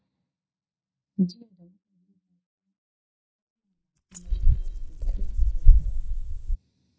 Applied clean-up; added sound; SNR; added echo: neural mask model DeepFilterNet 3.